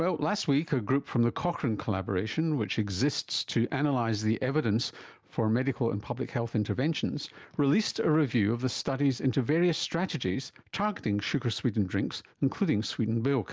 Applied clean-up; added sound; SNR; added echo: none; none; none; none.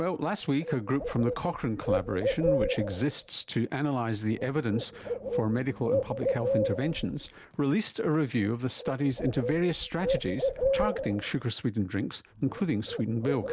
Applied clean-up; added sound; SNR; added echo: none; Bird; 4 dB; none.